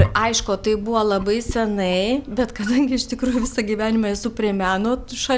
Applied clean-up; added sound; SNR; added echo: none; Wild animals; 9 dB; none.